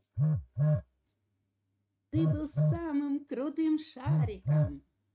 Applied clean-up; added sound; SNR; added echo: neural mask model RNNoise.